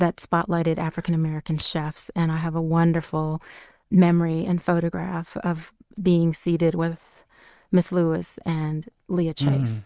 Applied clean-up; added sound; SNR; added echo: neural mask model RNNoise.